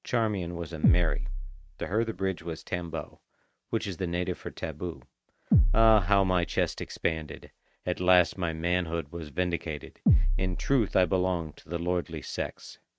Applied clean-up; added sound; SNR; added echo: neural mask model RNNoise.